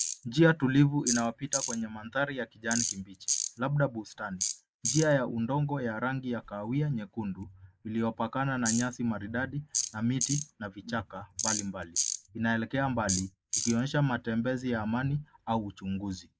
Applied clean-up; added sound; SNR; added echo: neural mask model Resemble Enhance denoiser.